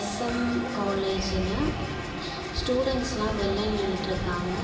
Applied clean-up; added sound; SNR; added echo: none; Thump, thud; 16 dB; reverberation time 2.4 s.